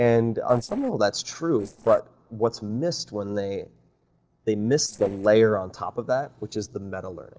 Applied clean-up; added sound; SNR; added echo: neural separator model SepFormer DNS4.